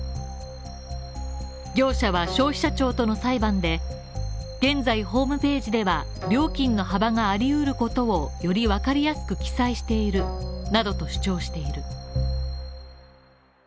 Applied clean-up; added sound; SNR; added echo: none; Bowed string instrument; 18 dB; none.